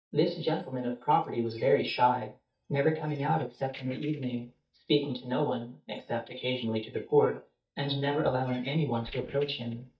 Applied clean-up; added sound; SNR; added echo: neural mask model DeepFilterNet 3.